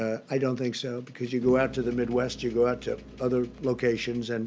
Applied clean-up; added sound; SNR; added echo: none; Piano; 16 dB; none.